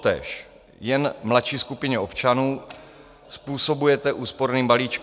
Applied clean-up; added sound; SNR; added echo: none; none; none; none.